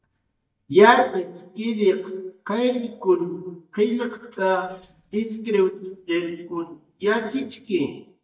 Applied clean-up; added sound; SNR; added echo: neural mask model DeepFilterNet 3.